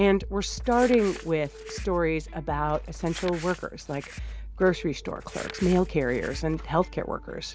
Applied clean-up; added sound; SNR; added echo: none; Crumpling, crinkling; 19 dB; none.